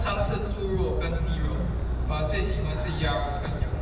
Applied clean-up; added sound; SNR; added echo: none; Fireworks; -4 dB; reverberation time 1.4 s.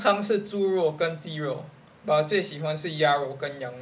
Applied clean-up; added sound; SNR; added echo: none; none; none; none.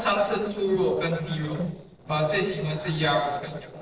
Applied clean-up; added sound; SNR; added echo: neural separator model SepFormer DNS4.